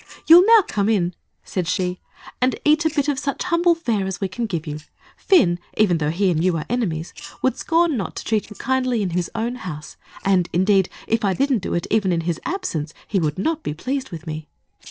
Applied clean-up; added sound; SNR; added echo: neural separator model SepFormer DNS4.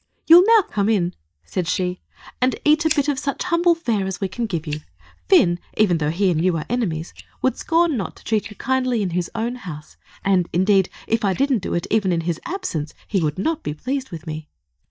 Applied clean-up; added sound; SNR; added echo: neural mask model DeepFilterNet 3.